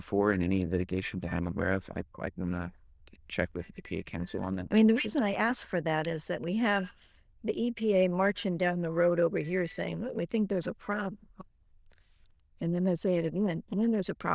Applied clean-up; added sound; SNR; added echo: neural diffusion model UNIVERSE++.